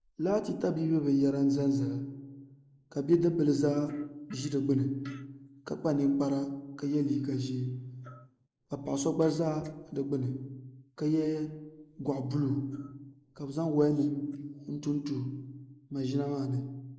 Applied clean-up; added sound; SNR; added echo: neural mask model Resemble Enhance denoiser.